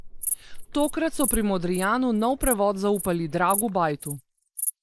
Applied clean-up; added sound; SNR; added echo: neural mask model Resemble Enhance denoiser.